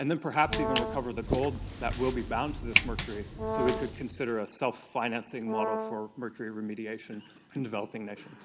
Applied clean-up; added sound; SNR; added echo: none; Brass instrument + Walk, footsteps; -1 dB; none.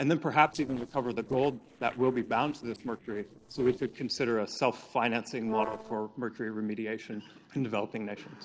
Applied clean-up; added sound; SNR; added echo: neural separator model SepFormer DNS4.